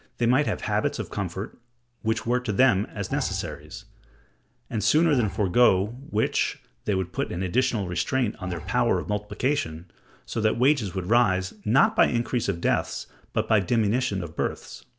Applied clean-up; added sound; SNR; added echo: none; Bowed string instrument; 15 dB; none.